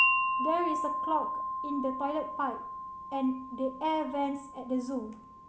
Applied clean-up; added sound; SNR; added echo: none; Wind chime; 0 dB; none.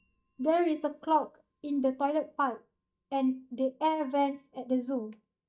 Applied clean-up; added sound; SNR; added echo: neural mask model DeepFilterNet 3.